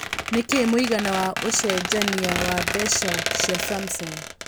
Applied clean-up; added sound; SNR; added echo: none; Squeak; 2 dB; none.